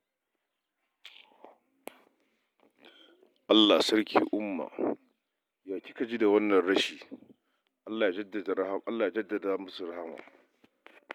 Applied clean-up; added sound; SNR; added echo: none; none; none; none.